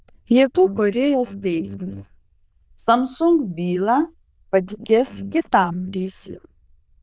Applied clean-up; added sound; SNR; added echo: neural diffusion model UNIVERSE++.